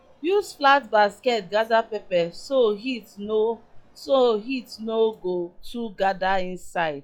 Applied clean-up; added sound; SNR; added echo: classical method log-MMSE.